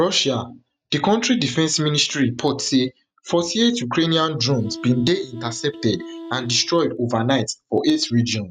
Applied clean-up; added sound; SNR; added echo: neural mask model RNNoise.